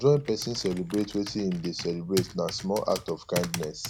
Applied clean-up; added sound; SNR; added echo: none; Computer keyboard; 12 dB; none.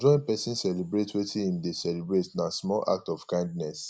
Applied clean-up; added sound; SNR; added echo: none; none; none; none.